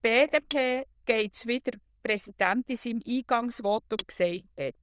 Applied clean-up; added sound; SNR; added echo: neural diffusion model UNIVERSE++.